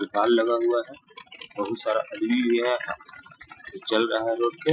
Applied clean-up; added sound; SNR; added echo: classical method Wiener filter.